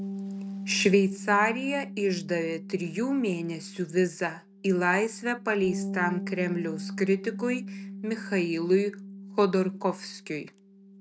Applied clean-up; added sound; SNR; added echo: none; Bass guitar; 10 dB; none.